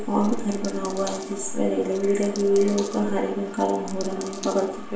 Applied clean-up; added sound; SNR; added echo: none; Coin (dropping); 19 dB; reverberation time 0.4 s.